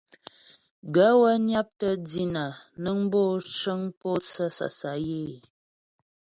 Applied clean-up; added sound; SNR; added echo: none; none; none; none.